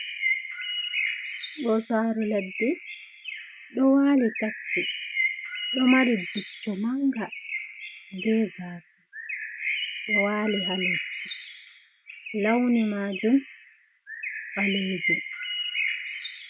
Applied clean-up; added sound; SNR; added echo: none; Bird; 4 dB; none.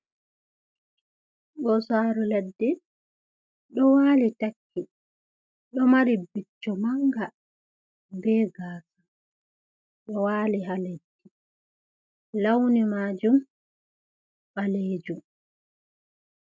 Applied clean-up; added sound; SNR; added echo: none; none; none; none.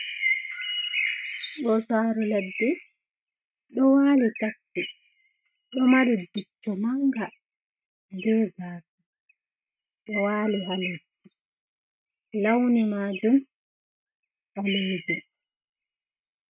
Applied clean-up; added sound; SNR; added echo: neural mask model RNNoise.